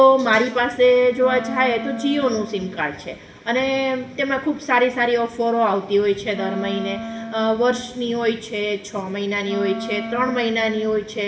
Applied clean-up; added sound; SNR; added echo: none; Wind instrument, woodwind instrument; 11 dB; reverberation time 0.7 s.